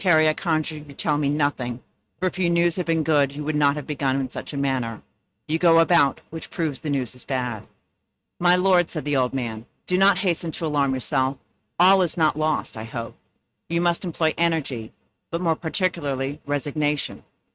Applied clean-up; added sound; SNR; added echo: neural mask model RNNoise.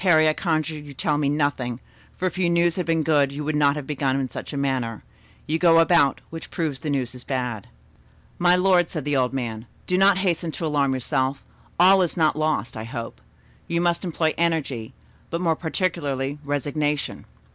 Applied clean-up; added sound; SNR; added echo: none; none; none; none.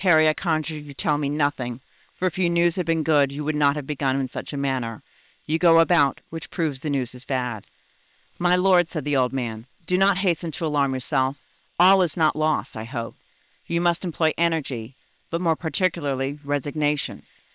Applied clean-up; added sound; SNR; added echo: neural separator model SepFormer WHAM!.